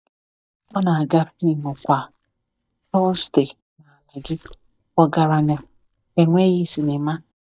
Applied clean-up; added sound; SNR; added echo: neural mask model DeepFilterNet 3.